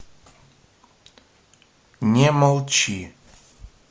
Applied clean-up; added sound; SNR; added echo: none; none; none; none.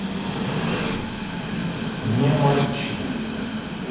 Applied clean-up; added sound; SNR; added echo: none; Train; 0 dB; reverberation time 1.2 s.